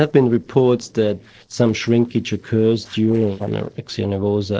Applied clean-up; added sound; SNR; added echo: neural separator model SepFormer DNS4.